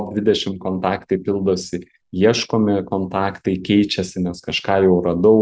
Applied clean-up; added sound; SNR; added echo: none; none; none; none.